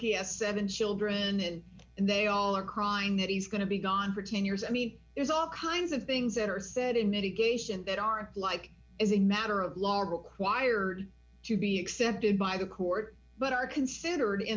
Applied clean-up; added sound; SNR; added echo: none; none; none; none.